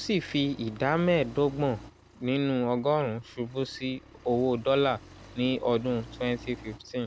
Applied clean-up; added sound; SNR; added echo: none; Accelerating, revving, vroom; 20 dB; none.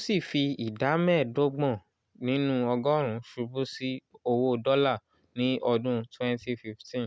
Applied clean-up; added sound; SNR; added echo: none; none; none; none.